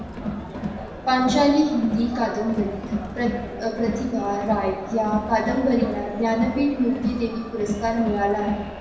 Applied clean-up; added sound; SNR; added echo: none; Crowd; 6 dB; reverberation time 1.0 s.